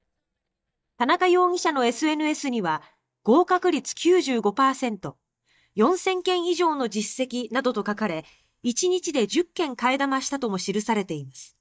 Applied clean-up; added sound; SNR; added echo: neural mask model DeepFilterNet 3.